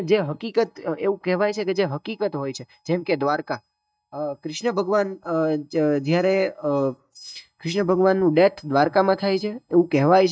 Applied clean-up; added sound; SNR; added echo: neural mask model DeepFilterNet 3.